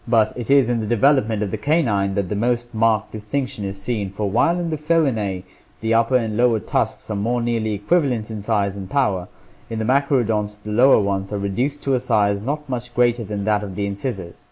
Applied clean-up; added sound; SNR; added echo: none; none; none; none.